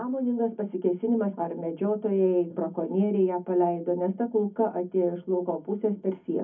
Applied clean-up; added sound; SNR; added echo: none; none; none; reverberation time 0.3 s.